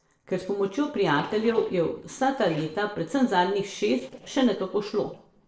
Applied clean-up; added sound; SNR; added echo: neural separator model SepFormer DNS4.